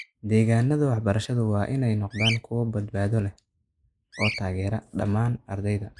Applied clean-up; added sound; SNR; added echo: neural mask model Resemble Enhance denoiser.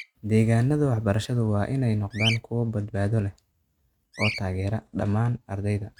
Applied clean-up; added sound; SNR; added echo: neural mask model RNNoise.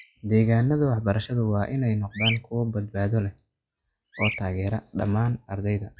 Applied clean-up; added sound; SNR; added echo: classical method log-MMSE.